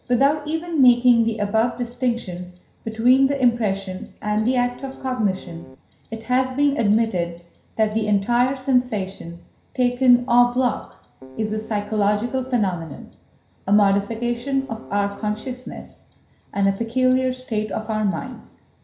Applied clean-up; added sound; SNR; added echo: none; Keyboard (musical); 18 dB; reverberation time 0.5 s.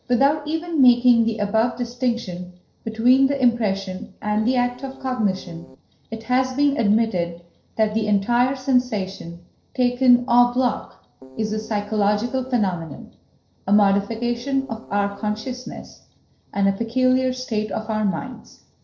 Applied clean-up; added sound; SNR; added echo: neural separator model SepFormer DNS4.